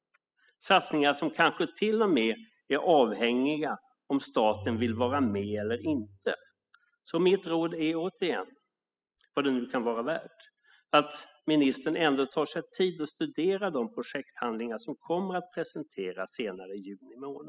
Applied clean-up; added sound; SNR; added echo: classical method spectral subtraction.